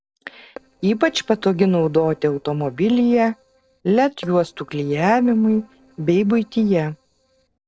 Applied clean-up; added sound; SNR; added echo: neural separator model SepFormer DNS4.